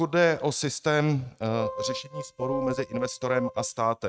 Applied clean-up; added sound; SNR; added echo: neural mask model RNNoise.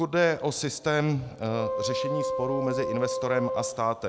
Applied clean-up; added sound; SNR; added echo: none; Wind instrument, woodwind instrument; 4 dB; none.